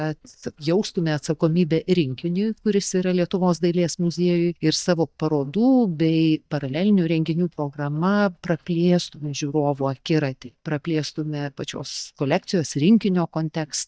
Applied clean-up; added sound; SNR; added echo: neural mask model DeepFilterNet 3.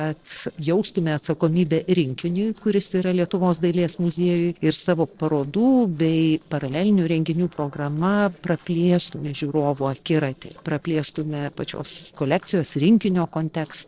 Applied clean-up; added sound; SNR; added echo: neural separator model SepFormer DNS4.